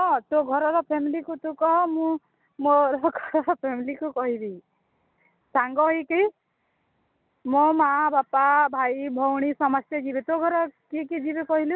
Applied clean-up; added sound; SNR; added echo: none; none; none; none.